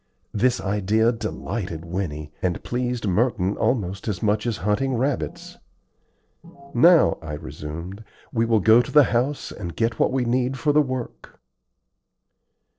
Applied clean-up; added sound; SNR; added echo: neural separator model SepFormer DNS4.